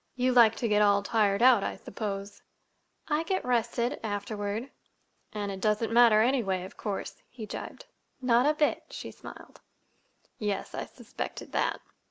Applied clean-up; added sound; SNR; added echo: none; none; none; none.